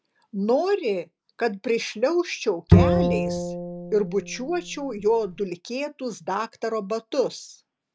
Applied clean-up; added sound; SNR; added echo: none; Bowed string instrument; -3 dB; none.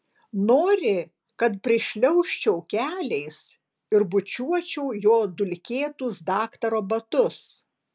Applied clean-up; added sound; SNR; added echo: none; none; none; none.